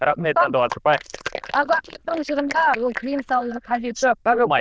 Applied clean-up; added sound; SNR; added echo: neural diffusion model UNIVERSE++.